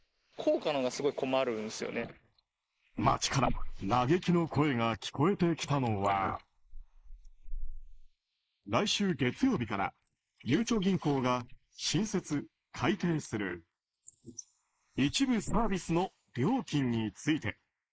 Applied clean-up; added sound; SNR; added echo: neural mask model Resemble Enhance denoiser.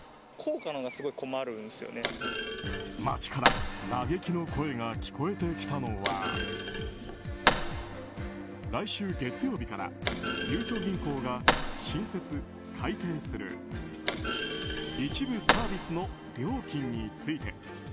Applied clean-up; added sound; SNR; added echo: none; Thump, thud; 1 dB; none.